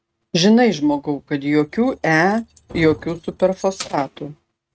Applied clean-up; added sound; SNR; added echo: neural mask model RNNoise.